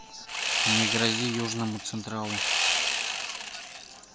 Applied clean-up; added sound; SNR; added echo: none; Sawing; -3 dB; none.